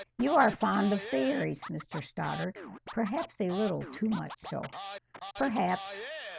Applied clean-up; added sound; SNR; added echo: none; Scratching (performance technique); 12 dB; none.